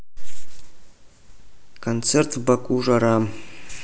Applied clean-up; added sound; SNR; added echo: none; none; none; none.